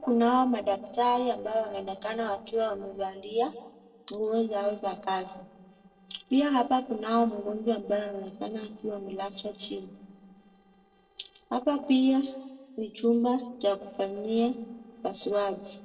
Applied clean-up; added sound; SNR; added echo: neural separator model SepFormer DNS4.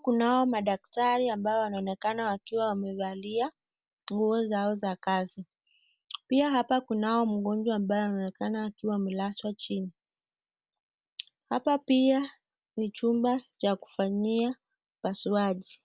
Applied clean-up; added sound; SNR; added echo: none; none; none; none.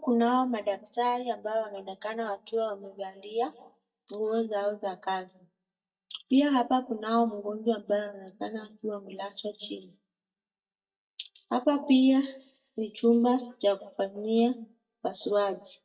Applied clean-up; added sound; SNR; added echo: neural mask model DeepFilterNet 3.